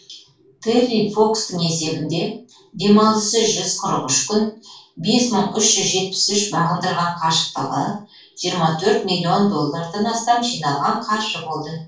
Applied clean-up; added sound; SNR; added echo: none; none; none; reverberation time 0.3 s.